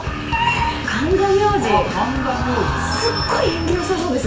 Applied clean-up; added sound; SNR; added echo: none; Fire; 18 dB; reverberation time 0.4 s.